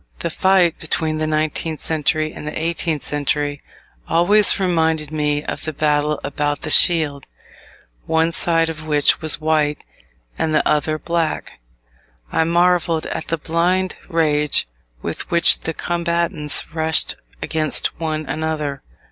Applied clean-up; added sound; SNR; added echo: none; none; none; none.